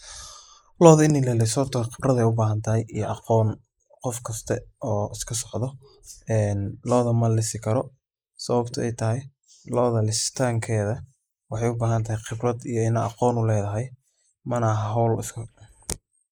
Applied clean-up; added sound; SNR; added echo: neural mask model Resemble Enhance denoiser.